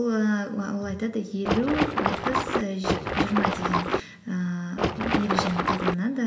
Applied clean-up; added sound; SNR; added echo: none; Water / Splash, splatter; -2 dB; reverberation time 2.2 s.